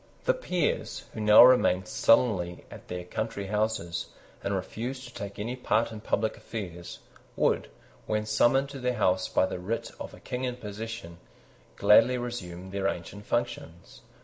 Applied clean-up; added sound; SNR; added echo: none; none; none; none.